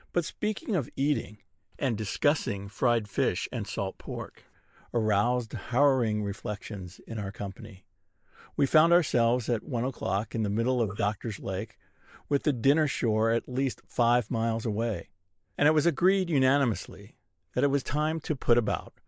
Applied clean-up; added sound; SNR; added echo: neural mask model Resemble Enhance denoiser.